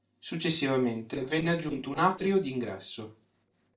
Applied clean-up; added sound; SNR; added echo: neural separator model SepFormer DNS4.